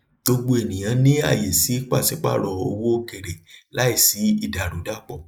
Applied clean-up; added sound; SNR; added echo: neural mask model Resemble Enhance denoiser.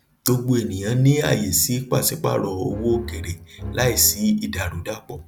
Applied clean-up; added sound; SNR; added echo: none; Bowed string instrument; 11 dB; none.